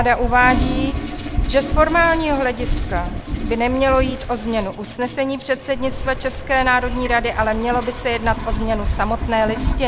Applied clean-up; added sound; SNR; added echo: none; Toilet flush + Waves, surf; 4 dB; none.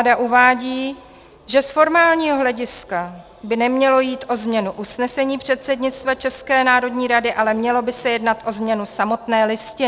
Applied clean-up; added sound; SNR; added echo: none; none; none; none.